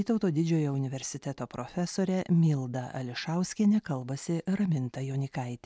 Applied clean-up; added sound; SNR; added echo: none; none; none; none.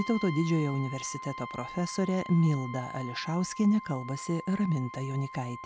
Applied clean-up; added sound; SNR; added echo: none; Brass instrument; 12 dB; none.